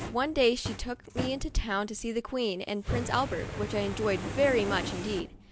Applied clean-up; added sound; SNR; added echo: none; Fire; 8 dB; none.